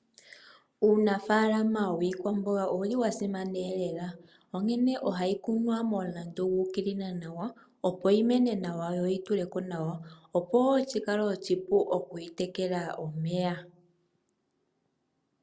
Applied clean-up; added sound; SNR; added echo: none; none; none; none.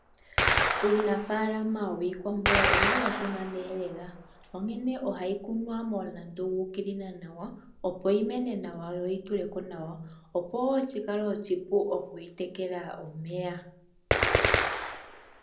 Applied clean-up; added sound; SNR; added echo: none; Gunshot, gunfire; 1 dB; reverberation time 0.5 s.